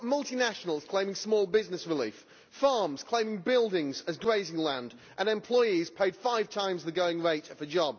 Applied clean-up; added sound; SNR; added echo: none; none; none; none.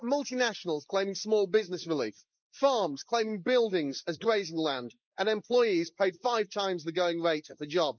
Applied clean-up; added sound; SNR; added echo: neural mask model Resemble Enhance denoiser.